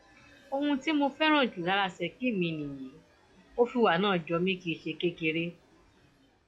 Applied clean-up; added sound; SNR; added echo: classical method log-MMSE.